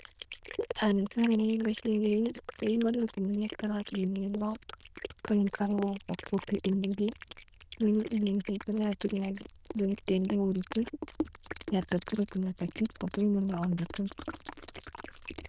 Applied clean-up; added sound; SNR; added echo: neural diffusion model UNIVERSE++.